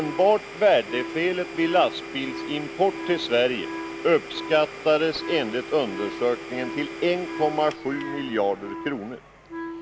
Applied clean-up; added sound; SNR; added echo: none; Wind instrument, woodwind instrument + Domestic sounds, home sounds; 10 dB; none.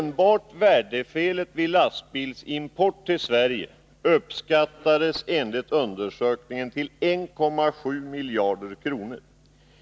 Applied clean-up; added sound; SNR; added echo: none; none; none; none.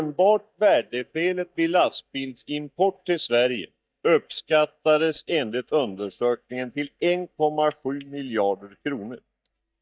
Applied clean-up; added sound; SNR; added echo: neural mask model DeepFilterNet 3.